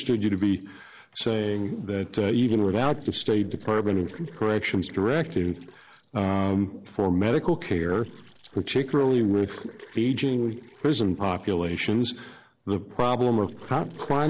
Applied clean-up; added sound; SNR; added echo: neural separator model SepFormer DNS4.